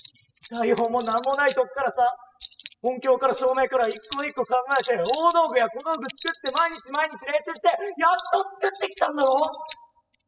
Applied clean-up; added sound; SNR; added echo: classical method spectral subtraction.